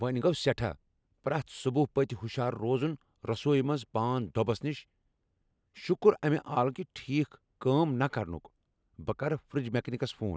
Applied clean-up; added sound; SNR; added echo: none; none; none; none.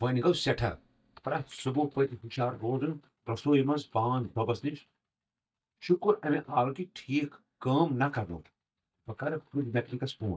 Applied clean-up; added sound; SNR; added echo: neural mask model DeepFilterNet 3.